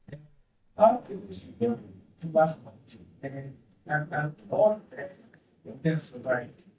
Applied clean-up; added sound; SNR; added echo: neural mask model DeepFilterNet 3.